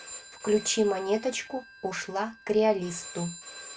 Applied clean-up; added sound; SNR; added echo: none; Telephone; 15 dB; none.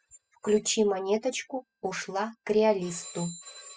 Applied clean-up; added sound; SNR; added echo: classical method spectral subtraction.